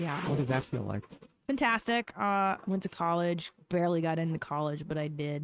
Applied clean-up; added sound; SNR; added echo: neural mask model RNNoise.